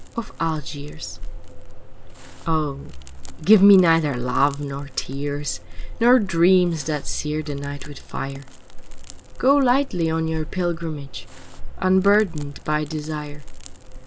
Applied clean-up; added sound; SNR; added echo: none; Crackle; 7 dB; none.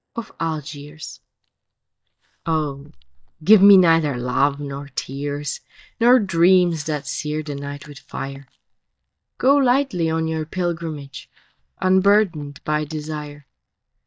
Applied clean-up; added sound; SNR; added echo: neural mask model DeepFilterNet 3.